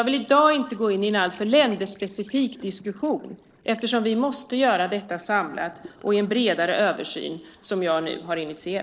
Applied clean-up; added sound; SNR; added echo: neural separator model SepFormer DNS4.